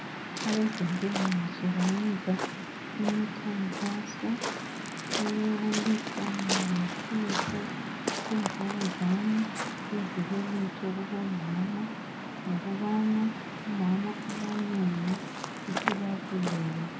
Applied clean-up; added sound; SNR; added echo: none; Waves, surf; 4 dB; reverberation time 0.4 s.